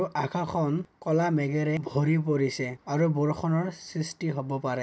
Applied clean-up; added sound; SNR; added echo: none; none; none; none.